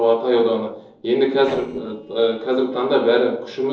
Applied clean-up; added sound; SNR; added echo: neural separator model SepFormer DNS4.